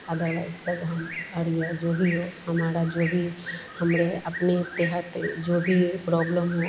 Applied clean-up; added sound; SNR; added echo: none; Bird; 11 dB; none.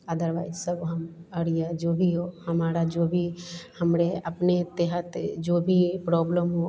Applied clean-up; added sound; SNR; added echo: none; none; none; none.